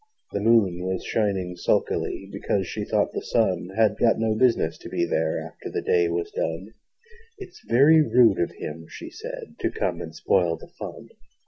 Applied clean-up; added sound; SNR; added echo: none; none; none; none.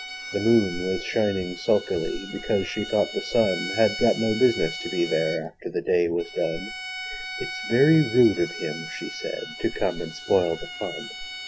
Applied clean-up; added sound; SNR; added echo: none; Bowed string instrument; 11 dB; none.